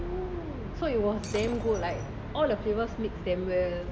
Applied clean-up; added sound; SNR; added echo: none; Shatter; 17 dB; none.